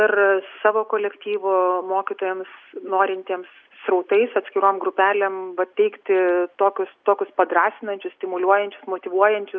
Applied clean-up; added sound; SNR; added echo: none; none; none; none.